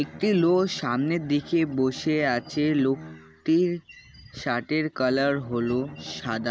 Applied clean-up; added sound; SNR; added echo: none; Bowed string instrument; 20 dB; none.